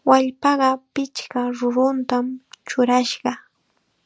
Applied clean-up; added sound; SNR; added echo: none; none; none; none.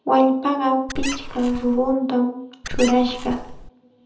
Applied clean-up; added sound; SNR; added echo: none; Squeak; 8 dB; reverberation time 0.9 s.